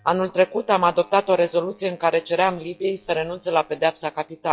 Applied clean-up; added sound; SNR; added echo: classical method log-MMSE.